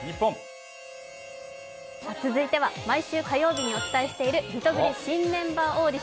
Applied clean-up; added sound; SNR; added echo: none; Harmonica; 17 dB; none.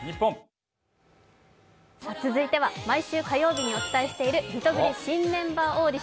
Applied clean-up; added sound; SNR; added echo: none; none; none; none.